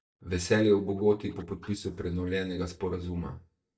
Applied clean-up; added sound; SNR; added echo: neural mask model DeepFilterNet 3.